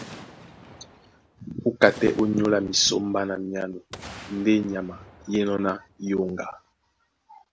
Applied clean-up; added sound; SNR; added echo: none; Boom; 20 dB; none.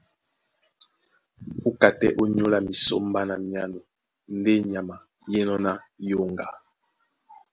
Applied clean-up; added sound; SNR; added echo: none; none; none; none.